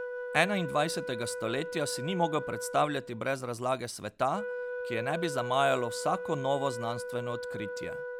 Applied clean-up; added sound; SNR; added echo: none; Wind instrument, woodwind instrument; 6 dB; none.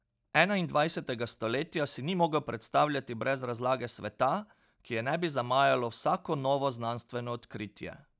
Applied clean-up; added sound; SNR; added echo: none; none; none; none.